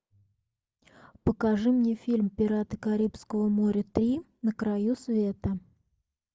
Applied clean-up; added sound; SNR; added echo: none; none; none; none.